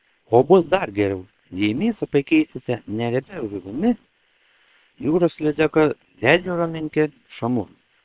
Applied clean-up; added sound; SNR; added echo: neural separator model SepFormer WHAM!.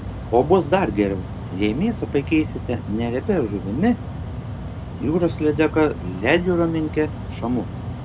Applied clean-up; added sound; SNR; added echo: none; Mechanical fan; 8 dB; none.